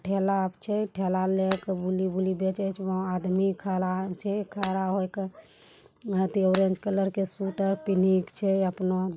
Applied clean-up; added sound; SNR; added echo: none; Shatter; 13 dB; none.